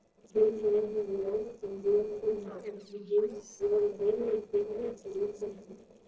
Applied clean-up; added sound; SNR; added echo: neural separator model SepFormer DNS4.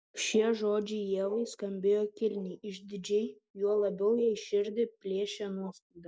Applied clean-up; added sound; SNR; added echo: none; none; none; none.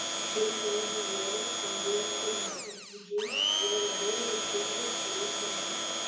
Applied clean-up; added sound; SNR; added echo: none; Domestic sounds, home sounds; -4 dB; reverberation time 0.6 s.